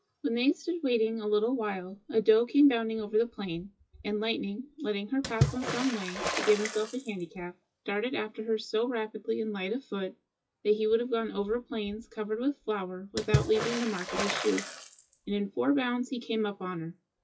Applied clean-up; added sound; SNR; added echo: classical method WPE with log-MMSE.